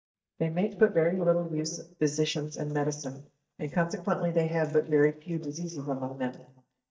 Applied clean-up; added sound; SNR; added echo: neural mask model DeepFilterNet 3.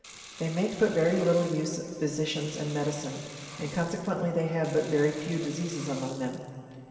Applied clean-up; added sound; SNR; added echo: none; Sink (filling or washing) / Water; 18 dB; reverberation time 2.7 s.